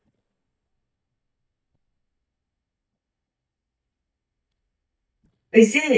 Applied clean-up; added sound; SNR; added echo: neural mask model DeepFilterNet 3.